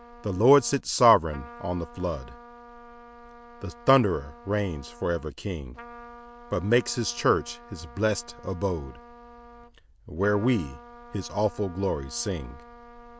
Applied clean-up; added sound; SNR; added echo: none; Trumpet; 20 dB; none.